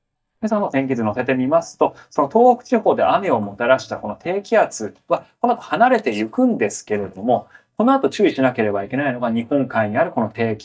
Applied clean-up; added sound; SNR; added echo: neural mask model DeepFilterNet 3.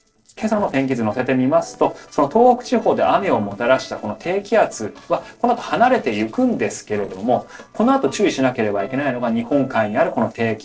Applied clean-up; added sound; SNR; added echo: neural separator model SepFormer DNS4.